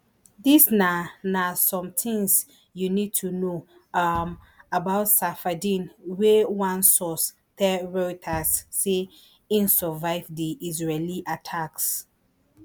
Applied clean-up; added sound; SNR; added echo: none; Bass drum; 20 dB; none.